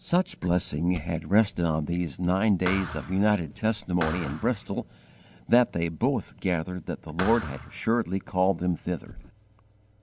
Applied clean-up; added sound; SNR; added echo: none; Thump, thud; 11 dB; none.